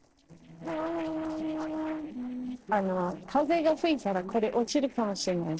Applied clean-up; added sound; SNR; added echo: neural separator model SepFormer DNS4.